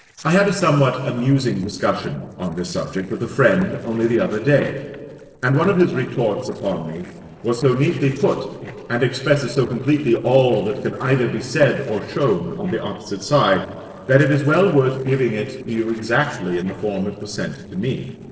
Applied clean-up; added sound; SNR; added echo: neural separator model SepFormer DNS4.